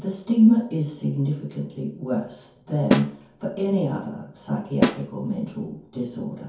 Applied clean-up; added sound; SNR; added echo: none; Snare drum; 3 dB; reverberation time 0.6 s.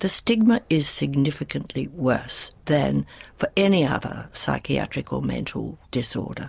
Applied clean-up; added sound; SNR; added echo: none; none; none; none.